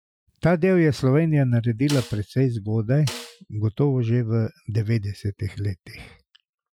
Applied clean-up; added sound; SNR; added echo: classical method Wiener filter.